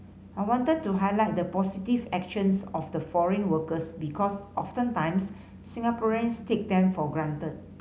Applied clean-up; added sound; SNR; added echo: none; none; none; none.